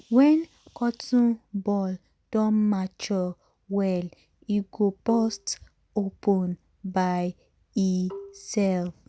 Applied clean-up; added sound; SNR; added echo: none; Marimba, xylophone; 17 dB; none.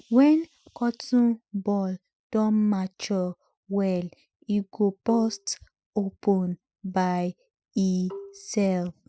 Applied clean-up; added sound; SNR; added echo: classical method spectral subtraction.